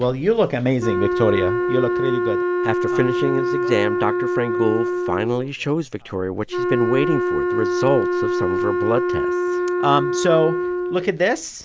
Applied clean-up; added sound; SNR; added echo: none; Wind instrument, woodwind instrument; 0 dB; none.